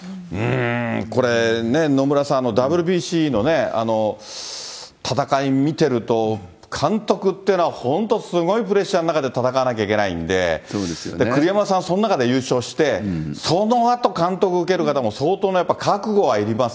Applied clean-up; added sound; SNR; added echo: none; none; none; none.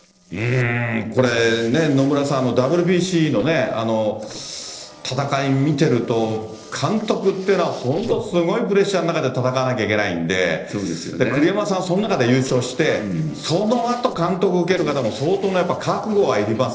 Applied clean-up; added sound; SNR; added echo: neural separator model SepFormer DNS4.